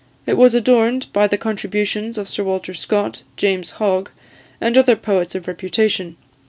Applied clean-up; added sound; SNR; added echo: none; none; none; none.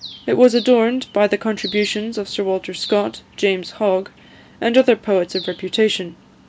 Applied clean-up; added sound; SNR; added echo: none; Bird; 18 dB; none.